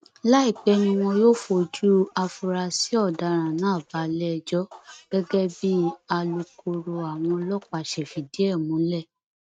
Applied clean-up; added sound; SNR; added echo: neural mask model RNNoise.